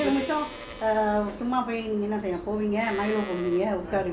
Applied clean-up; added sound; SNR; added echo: none; Livestock, farm animals, working animals + Acoustic guitar; 16 dB; none.